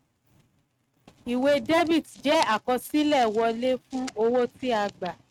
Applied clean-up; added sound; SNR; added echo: neural mask model RNNoise.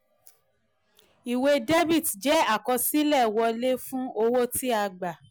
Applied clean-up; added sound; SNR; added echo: none; none; none; none.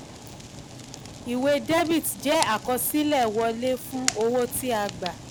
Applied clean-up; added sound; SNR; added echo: none; Fire; 11 dB; none.